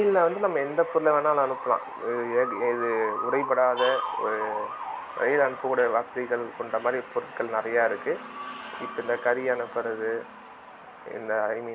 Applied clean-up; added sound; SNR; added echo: none; none; none; none.